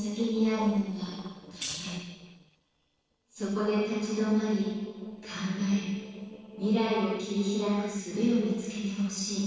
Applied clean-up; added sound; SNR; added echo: neural separator model SepFormer DNS4.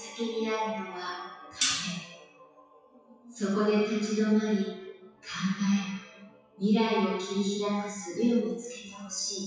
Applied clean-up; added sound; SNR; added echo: classical method WPE with log-MMSE.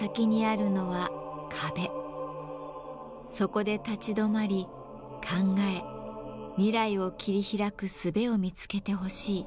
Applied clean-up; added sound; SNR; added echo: none; none; none; none.